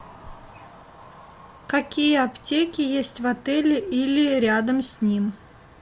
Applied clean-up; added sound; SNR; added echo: none; none; none; none.